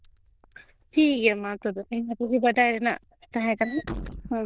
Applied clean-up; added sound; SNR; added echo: neural diffusion model UNIVERSE++.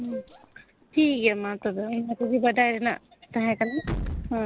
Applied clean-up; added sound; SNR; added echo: none; Wind instrument, woodwind instrument + Walk, footsteps / Slam; 12 dB; none.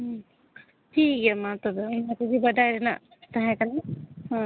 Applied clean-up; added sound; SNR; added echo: none; none; none; none.